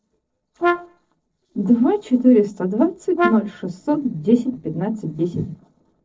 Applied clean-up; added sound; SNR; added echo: neural separator model SepFormer DNS4.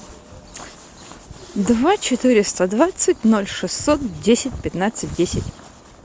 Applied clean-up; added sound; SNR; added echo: none; none; none; none.